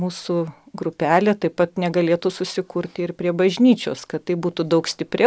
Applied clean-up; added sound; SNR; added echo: none; none; none; none.